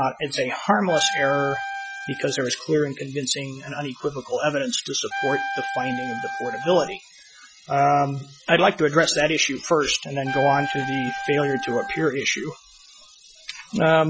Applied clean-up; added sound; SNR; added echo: classical method Wiener filter.